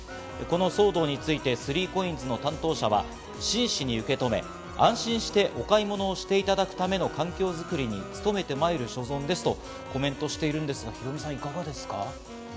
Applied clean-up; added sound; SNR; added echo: none; Wind instrument, woodwind instrument; 16 dB; none.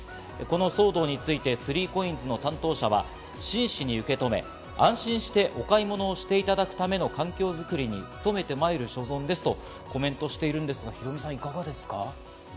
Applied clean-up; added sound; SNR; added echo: none; none; none; none.